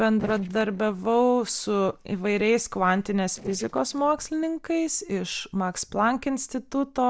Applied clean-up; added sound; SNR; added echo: neural separator model SepFormer DNS4.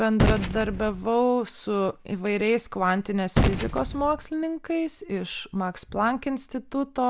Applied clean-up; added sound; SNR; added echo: none; Gunshot, gunfire; 4 dB; none.